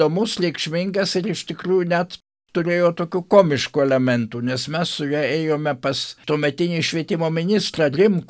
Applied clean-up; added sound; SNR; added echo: none; none; none; none.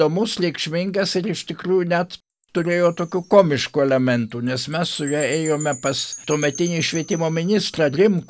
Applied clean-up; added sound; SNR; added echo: none; Wind chime; 19 dB; none.